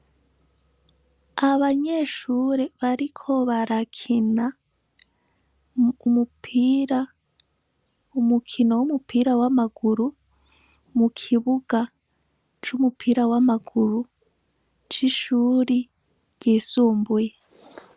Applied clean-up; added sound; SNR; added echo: none; none; none; none.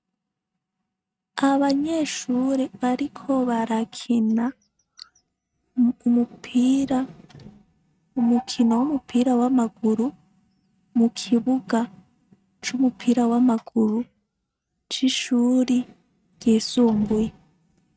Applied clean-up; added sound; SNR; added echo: neural mask model RNNoise.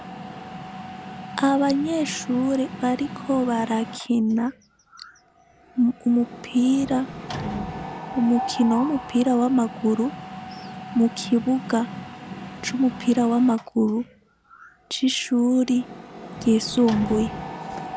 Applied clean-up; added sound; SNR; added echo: none; Mechanisms; 12 dB; none.